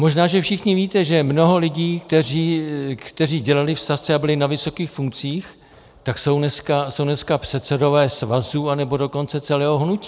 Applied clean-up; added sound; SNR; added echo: none; none; none; none.